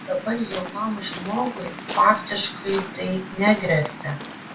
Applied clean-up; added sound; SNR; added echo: none; Waves, surf; 10 dB; reverberation time 0.3 s.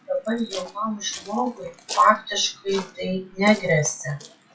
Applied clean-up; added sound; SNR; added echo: classical method WPE with log-MMSE.